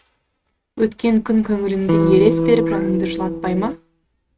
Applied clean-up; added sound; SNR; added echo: neural mask model RNNoise.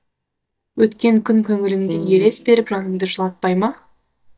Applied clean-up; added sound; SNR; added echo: neural mask model DeepFilterNet 3.